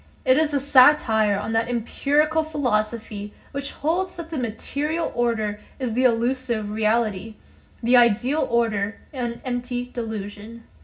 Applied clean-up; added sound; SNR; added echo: none; none; none; reverberation time 0.4 s.